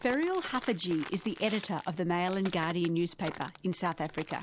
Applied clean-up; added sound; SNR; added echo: none; Walk, footsteps; 14 dB; none.